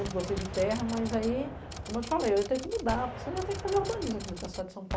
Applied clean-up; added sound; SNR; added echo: none; Typewriter + Gunshot, gunfire; 7 dB; none.